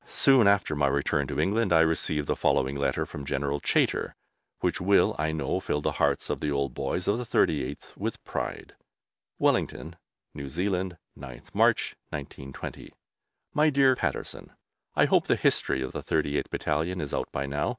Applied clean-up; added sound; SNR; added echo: none; none; none; none.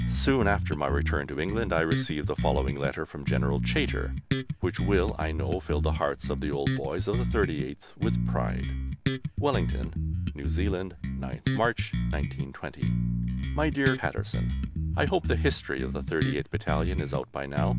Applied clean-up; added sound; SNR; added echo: none; Bass guitar; -1 dB; none.